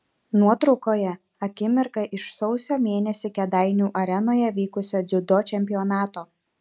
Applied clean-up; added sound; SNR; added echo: none; none; none; none.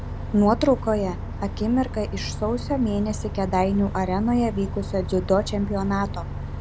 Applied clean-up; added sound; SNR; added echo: none; Bus; 7 dB; none.